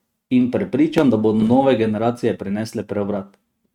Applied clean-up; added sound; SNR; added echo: neural mask model RNNoise.